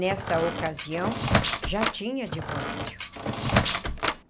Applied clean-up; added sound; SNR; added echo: none; Squeak; -5 dB; none.